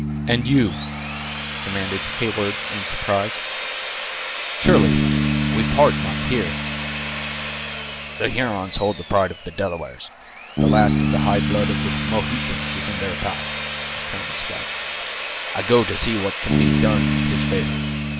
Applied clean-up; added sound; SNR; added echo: none; Sawing + Bass guitar; -4 dB; none.